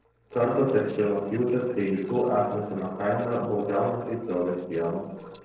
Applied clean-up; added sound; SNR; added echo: neural separator model SepFormer DNS4.